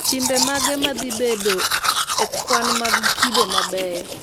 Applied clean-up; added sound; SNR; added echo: none; Domestic sounds, home sounds; -3 dB; none.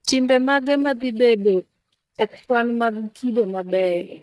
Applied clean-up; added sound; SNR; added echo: neural mask model DeepFilterNet 3.